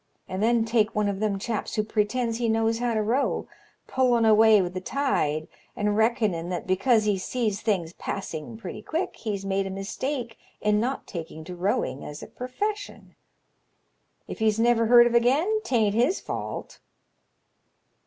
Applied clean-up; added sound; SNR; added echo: none; none; none; none.